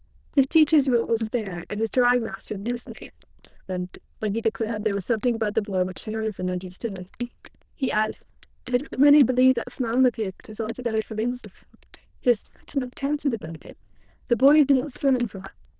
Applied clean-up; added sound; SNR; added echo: neural diffusion model UNIVERSE++.